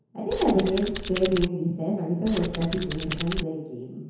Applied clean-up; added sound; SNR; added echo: none; Tools; 0 dB; reverberation time 1.0 s.